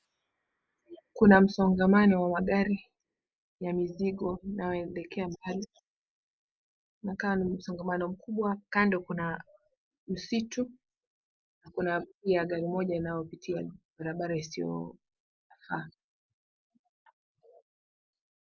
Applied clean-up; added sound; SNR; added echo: none; none; none; none.